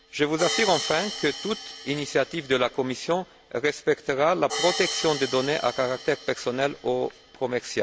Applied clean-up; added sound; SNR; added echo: none; Hi-hat; 10 dB; none.